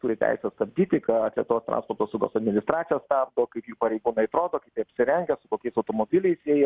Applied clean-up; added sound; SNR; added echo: none; none; none; none.